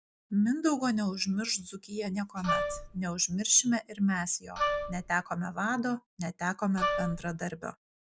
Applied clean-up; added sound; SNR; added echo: none; Wind instrument, woodwind instrument; 2 dB; none.